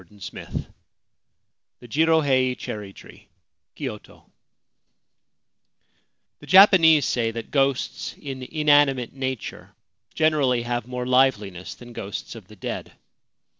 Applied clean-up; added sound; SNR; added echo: none; none; none; none.